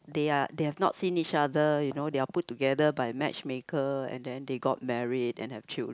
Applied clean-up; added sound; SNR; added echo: none; none; none; none.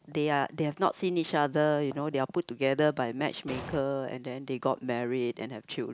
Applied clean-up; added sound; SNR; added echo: none; Explosion; 9 dB; none.